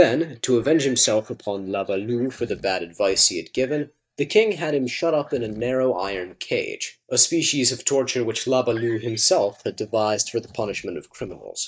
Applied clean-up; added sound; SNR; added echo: neural mask model DeepFilterNet 3.